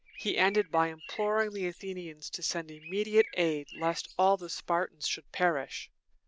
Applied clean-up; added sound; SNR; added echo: none; Bird; 18 dB; none.